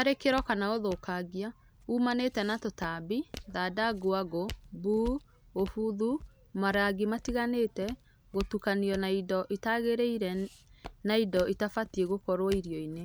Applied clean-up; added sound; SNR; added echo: none; Walk, footsteps; 17 dB; none.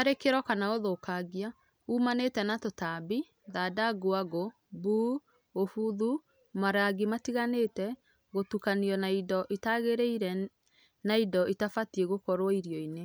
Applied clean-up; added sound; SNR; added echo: none; none; none; none.